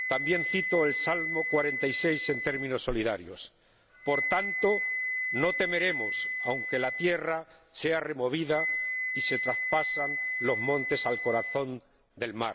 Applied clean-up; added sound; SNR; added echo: none; Wind instrument, woodwind instrument; 2 dB; none.